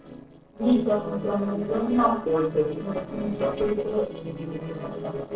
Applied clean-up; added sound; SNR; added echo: neural separator model SepFormer DNS4.